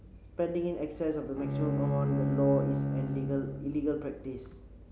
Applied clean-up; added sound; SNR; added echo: none; Bowed string instrument; -1 dB; none.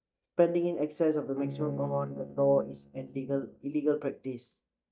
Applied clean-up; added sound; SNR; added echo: neural mask model DeepFilterNet 3.